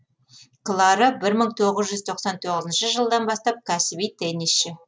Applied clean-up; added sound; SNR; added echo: none; none; none; none.